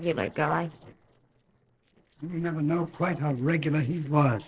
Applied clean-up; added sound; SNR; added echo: neural separator model SepFormer DNS4.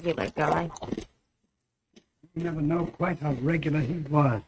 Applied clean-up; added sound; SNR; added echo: neural mask model RNNoise.